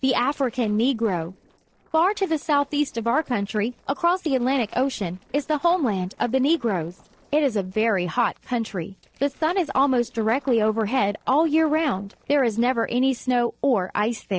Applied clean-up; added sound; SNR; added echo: neural separator model SepFormer DNS4.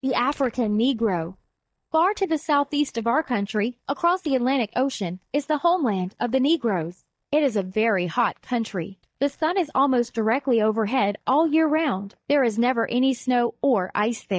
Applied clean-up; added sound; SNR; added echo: neural mask model DeepFilterNet 3.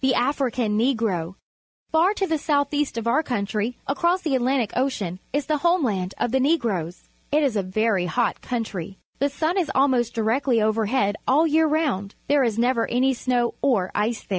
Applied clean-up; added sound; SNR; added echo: none; none; none; none.